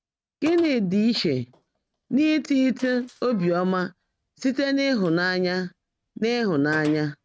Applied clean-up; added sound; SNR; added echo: neural mask model RNNoise.